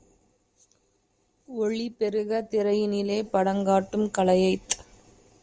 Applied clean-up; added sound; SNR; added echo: none; none; none; none.